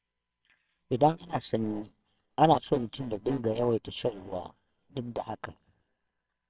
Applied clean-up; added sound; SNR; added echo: neural separator model SepFormer WHAMR!.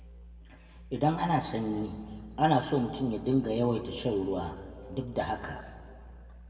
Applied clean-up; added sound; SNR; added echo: none; Musical instrument; 18 dB; reverberation time 2.0 s.